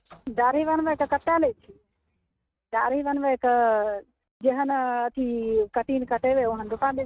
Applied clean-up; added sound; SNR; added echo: neural mask model RNNoise.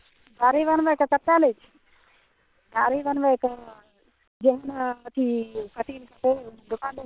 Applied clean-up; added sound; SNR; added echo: neural separator model SepFormer WHAM!.